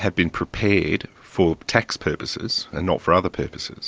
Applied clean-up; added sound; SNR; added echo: none; none; none; none.